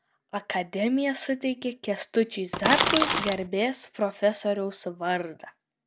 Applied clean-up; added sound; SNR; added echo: none; Crackle; -3 dB; none.